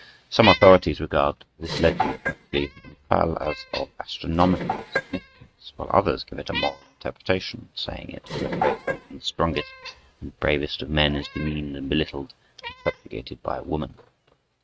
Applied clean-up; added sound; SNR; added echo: neural mask model RNNoise.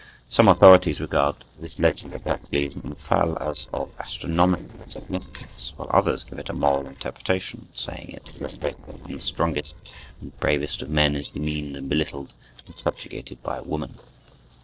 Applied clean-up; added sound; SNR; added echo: neural separator model SepFormer DNS4.